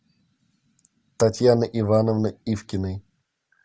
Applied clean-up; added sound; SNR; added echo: none; none; none; none.